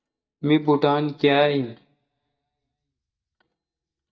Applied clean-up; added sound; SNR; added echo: neural mask model DeepFilterNet 3.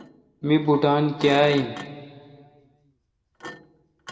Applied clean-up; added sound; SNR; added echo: none; Thump, thud; 17 dB; reverberation time 1.7 s.